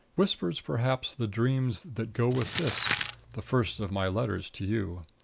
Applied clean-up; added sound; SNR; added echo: none; Crumpling, crinkling; 7 dB; none.